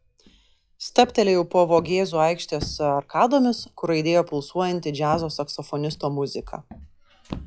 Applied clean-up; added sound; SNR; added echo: classical method log-MMSE.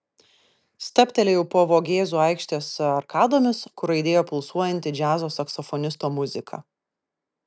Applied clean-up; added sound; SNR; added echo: none; none; none; none.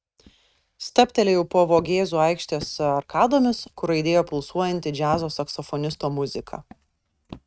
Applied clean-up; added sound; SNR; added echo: neural mask model RNNoise.